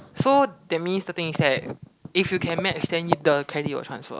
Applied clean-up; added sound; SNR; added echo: none; none; none; none.